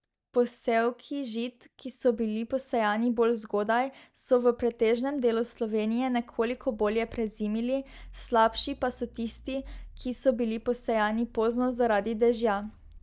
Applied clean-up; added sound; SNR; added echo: neural mask model DeepFilterNet 3.